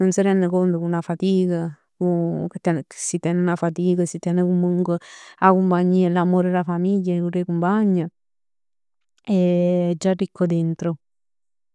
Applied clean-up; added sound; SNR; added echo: none; none; none; none.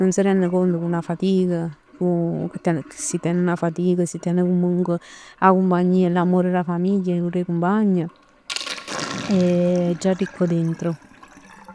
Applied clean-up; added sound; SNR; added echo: none; Sink (filling or washing); 18 dB; none.